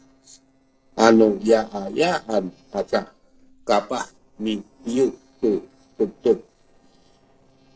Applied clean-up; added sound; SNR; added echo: neural separator model SepFormer DNS4.